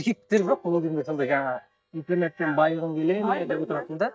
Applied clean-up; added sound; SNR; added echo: neural mask model DeepFilterNet 3.